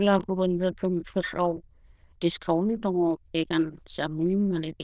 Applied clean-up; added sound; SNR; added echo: neural diffusion model UNIVERSE++.